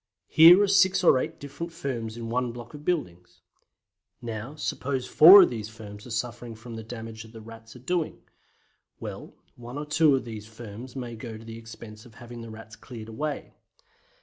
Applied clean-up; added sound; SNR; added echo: none; none; none; none.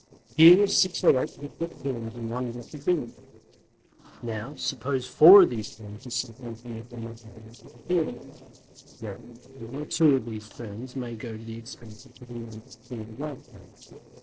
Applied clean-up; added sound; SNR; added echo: neural separator model SepFormer DNS4.